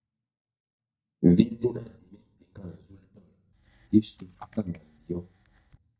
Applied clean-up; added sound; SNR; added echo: neural mask model DeepFilterNet 3.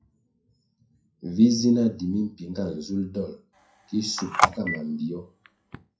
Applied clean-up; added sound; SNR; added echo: classical method WPE with log-MMSE.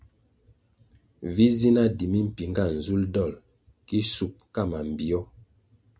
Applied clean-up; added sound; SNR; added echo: none; none; none; none.